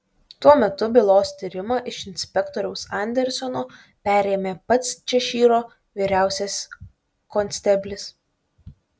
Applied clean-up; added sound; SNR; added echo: none; none; none; none.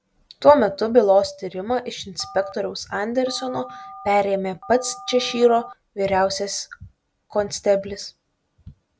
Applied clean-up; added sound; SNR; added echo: none; Telephone; 18 dB; none.